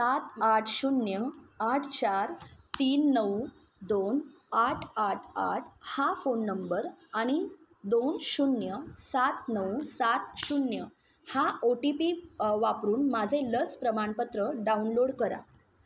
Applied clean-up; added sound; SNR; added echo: none; none; none; none.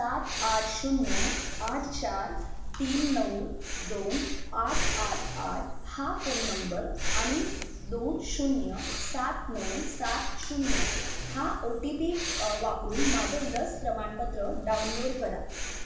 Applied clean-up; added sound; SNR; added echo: none; Breathing; 0 dB; reverberation time 0.9 s.